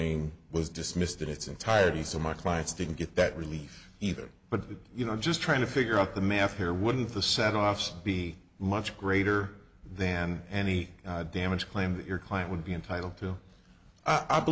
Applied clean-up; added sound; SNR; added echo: none; none; none; none.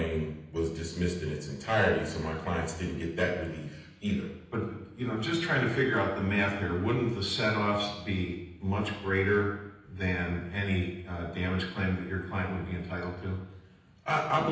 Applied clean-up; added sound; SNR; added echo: none; none; none; reverberation time 0.9 s.